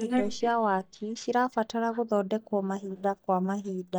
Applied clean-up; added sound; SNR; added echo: neural mask model DeepFilterNet 3.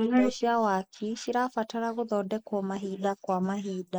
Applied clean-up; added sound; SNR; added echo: neural mask model Resemble Enhance denoiser.